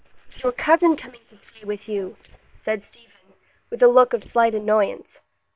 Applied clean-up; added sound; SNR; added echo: neural separator model SepFormer WHAM!.